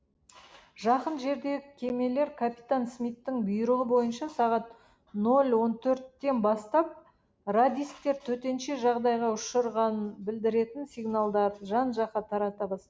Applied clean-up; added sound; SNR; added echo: none; none; none; none.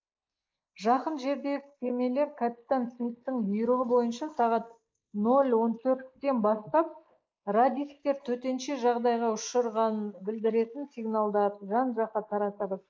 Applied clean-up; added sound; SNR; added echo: neural mask model Resemble Enhance denoiser.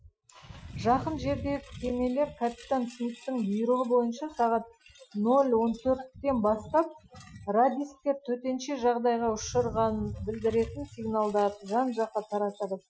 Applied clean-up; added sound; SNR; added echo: classical method Wiener filter.